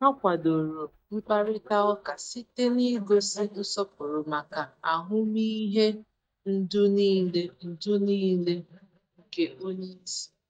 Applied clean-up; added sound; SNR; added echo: neural mask model DeepFilterNet 3.